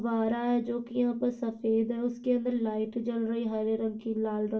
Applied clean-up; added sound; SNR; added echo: none; none; none; reverberation time 0.2 s.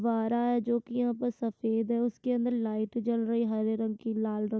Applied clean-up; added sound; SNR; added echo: none; none; none; none.